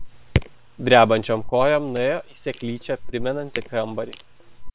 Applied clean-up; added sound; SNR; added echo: neural separator model SepFormer WHAM!.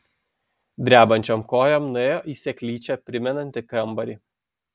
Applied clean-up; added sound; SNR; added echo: none; none; none; none.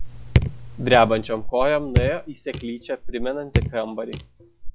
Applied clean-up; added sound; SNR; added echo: classical method log-MMSE.